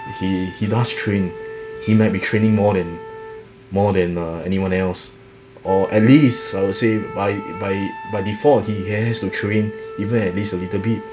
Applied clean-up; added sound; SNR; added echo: none; Wind instrument, woodwind instrument; 14 dB; none.